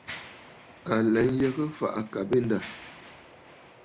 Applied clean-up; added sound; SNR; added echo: none; Mechanisms; 18 dB; none.